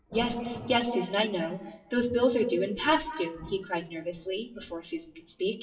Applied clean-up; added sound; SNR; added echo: classical method WPE with log-MMSE.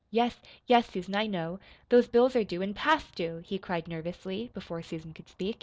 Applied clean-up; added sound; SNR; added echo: none; none; none; none.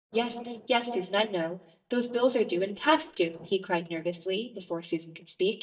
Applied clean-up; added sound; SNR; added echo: neural mask model DeepFilterNet 3.